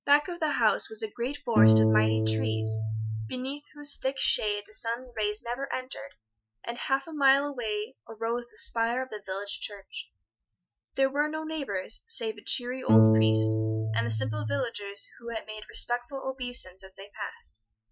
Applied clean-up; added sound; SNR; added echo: classical method Wiener filter.